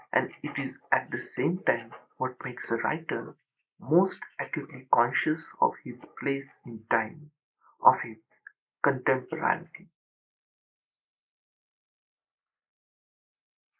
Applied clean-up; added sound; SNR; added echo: neural mask model Resemble Enhance denoiser.